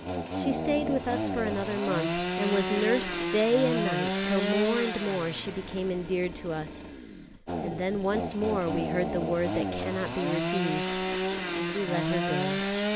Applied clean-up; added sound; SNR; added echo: none; Sawing / Engine; 1 dB; none.